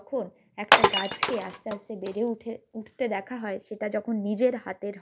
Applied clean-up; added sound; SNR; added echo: none; Glass; -5 dB; none.